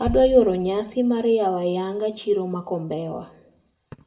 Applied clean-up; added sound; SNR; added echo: none; Bass drum; 16 dB; reverberation time 0.4 s.